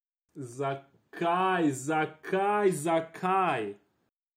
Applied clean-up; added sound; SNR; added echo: none; none; none; none.